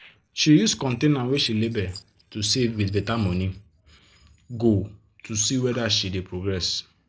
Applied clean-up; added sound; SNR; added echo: neural separator model SepFormer DNS4.